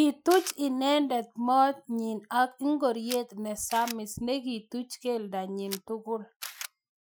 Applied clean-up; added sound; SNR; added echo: classical method Wiener filter.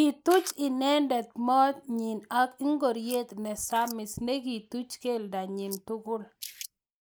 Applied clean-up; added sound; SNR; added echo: neural mask model Resemble Enhance denoiser.